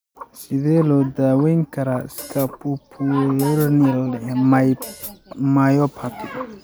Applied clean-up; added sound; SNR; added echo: none; Hi-hat; 19 dB; none.